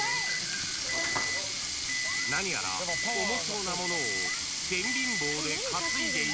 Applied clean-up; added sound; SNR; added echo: none; Sink (filling or washing) + Alarm; -5 dB; none.